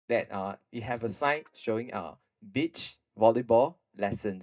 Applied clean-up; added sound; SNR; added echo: neural mask model DeepFilterNet 3.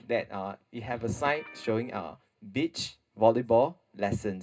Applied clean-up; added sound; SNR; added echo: none; Guitar; 20 dB; reverberation time 0.2 s.